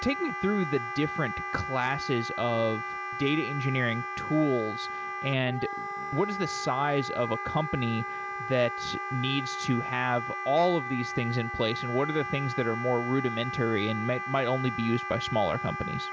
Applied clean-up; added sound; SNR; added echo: none; Wind instrument, woodwind instrument; 5 dB; none.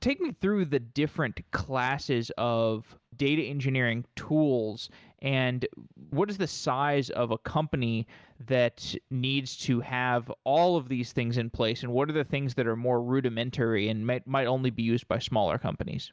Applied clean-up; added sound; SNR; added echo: none; none; none; none.